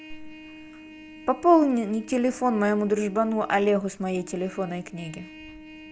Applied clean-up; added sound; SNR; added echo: none; Trumpet; 19 dB; none.